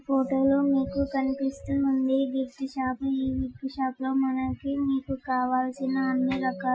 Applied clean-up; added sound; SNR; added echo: classical method Wiener filter.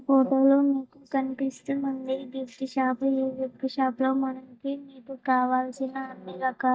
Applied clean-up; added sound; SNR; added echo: neural mask model DeepFilterNet 3.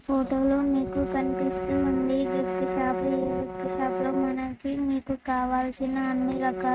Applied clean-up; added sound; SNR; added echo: neural mask model RNNoise.